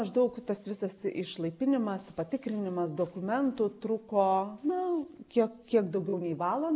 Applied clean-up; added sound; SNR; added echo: none; none; none; none.